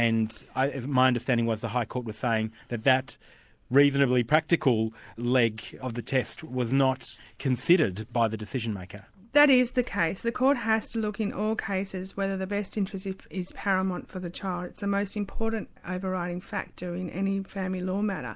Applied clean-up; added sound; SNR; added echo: none; none; none; none.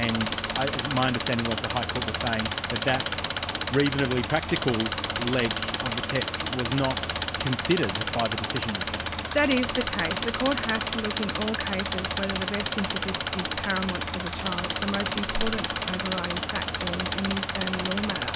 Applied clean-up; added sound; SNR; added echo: none; Engine; 0 dB; none.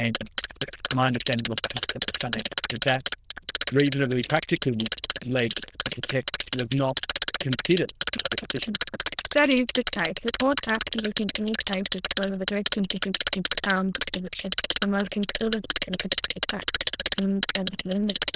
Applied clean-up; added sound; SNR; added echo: neural diffusion model UNIVERSE++.